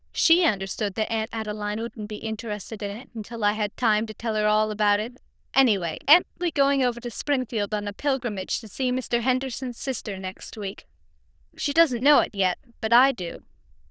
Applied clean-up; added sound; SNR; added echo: neural diffusion model UNIVERSE++.